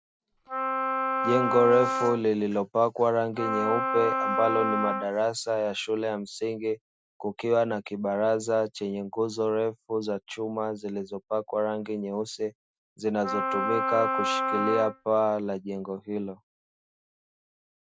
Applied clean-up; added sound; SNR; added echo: none; Wind instrument, woodwind instrument; 0 dB; none.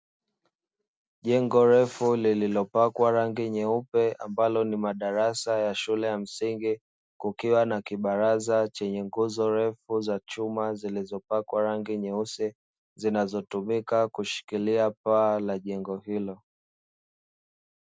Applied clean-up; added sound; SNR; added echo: none; none; none; none.